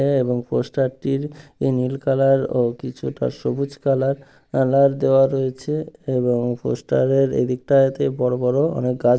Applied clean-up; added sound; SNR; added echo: none; none; none; none.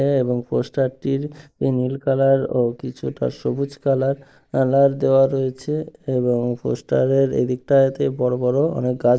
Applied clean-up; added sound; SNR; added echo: neural mask model Resemble Enhance denoiser.